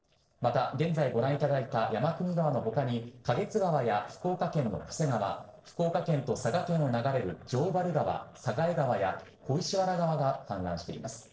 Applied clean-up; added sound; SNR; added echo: neural separator model SepFormer DNS4.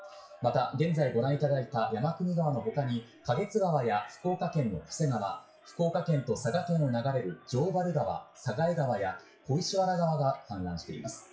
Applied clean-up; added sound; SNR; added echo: classical method WPE with log-MMSE.